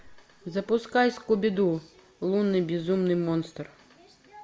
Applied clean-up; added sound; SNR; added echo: none; none; none; none.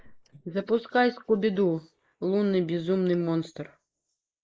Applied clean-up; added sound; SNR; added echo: neural mask model Resemble Enhance denoiser.